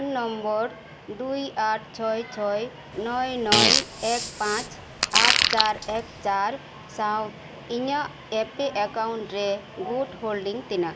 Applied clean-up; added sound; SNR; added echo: none; Fart; -3 dB; none.